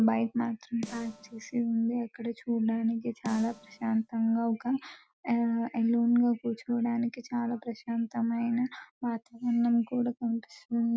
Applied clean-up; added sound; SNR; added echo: none; Snare drum; 18 dB; none.